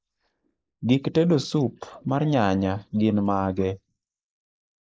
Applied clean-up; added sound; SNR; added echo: neural mask model Resemble Enhance denoiser.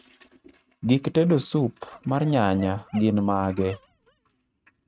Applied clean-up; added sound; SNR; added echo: neural mask model RNNoise.